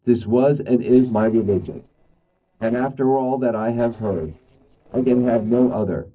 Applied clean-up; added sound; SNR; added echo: neural separator model SepFormer DNS4.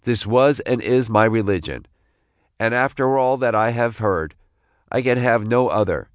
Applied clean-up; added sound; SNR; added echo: none; none; none; none.